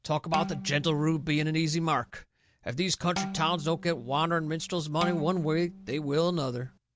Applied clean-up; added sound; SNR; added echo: none; Bowed string instrument; 11 dB; none.